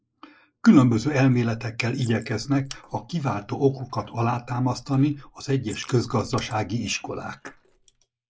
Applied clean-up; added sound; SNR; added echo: neural mask model Resemble Enhance denoiser.